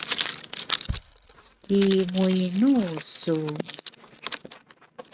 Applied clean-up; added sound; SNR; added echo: neural mask model RNNoise.